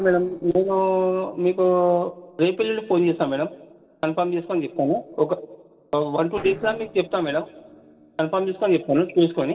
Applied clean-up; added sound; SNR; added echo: neural separator model SepFormer DNS4.